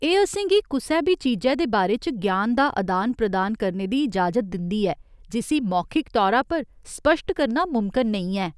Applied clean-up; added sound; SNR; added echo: none; none; none; none.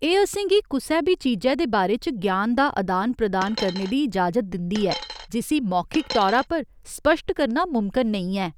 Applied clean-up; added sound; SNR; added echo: none; Coin (dropping); 11 dB; none.